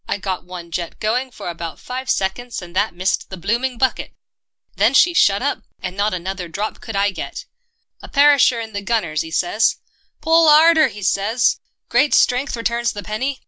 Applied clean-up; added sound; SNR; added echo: none; none; none; none.